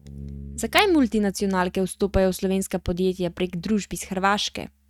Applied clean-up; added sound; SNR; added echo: neural mask model RNNoise.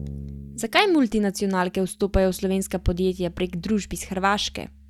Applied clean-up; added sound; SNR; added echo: neural mask model DeepFilterNet 3.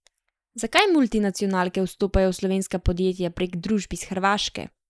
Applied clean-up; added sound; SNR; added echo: neural mask model Resemble Enhance denoiser.